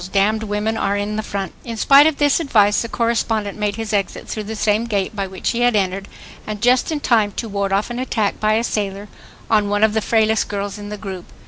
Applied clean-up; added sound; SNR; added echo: none; none; none; none.